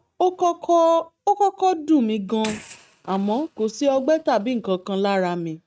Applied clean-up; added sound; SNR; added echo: neural mask model RNNoise.